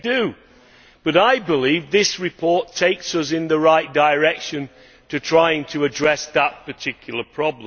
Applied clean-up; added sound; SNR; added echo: none; none; none; none.